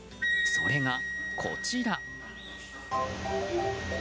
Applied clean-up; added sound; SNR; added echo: none; Wind instrument, woodwind instrument; 1 dB; none.